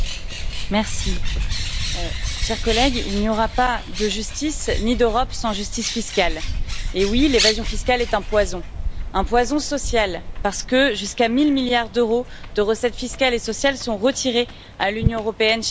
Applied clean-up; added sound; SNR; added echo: none; Bird; 4 dB; none.